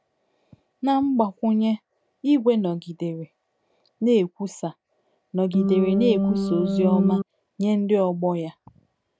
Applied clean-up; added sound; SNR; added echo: none; Organ; -2 dB; none.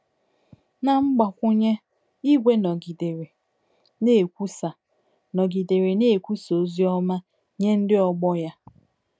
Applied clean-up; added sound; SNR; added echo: none; none; none; none.